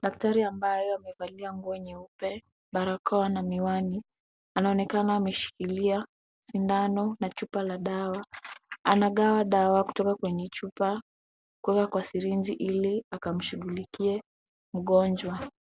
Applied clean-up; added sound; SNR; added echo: none; none; none; none.